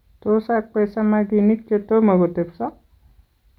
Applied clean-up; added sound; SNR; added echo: none; none; none; none.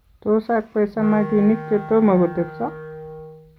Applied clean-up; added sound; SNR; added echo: none; Wind instrument, woodwind instrument; 14 dB; none.